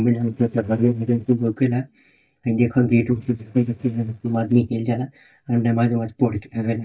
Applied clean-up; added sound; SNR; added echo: neural mask model DeepFilterNet 3.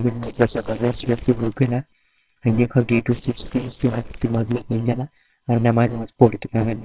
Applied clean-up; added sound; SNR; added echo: neural separator model SepFormer WHAMR!.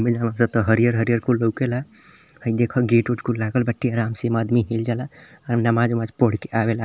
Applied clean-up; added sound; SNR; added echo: none; none; none; none.